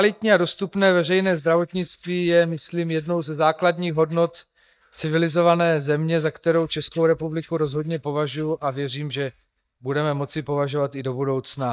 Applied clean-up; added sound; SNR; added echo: neural mask model DeepFilterNet 3.